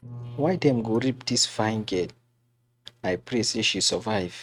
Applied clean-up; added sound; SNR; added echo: neural mask model RNNoise.